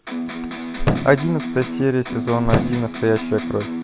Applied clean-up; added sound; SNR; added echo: none; Thump, thud + Electric guitar; 3 dB; none.